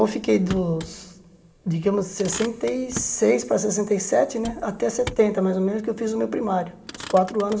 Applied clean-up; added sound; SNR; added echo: none; Motor vehicle (road); 17 dB; reverberation time 1.1 s.